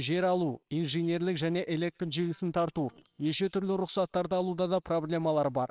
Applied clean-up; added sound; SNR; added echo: neural separator model SepFormer WHAMR!.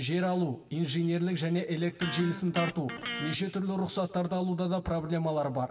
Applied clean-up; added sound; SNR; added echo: none; Electric guitar; 10 dB; reverberation time 2.1 s.